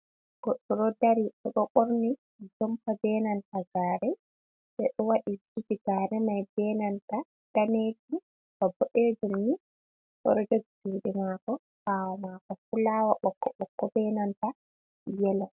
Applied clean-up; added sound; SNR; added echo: none; none; none; none.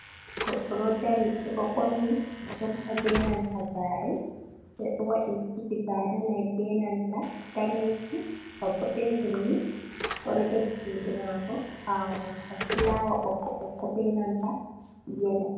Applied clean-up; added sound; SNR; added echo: none; Slam / Alarm; 11 dB; reverberation time 0.9 s.